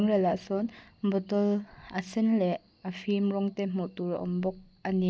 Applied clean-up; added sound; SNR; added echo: none; none; none; none.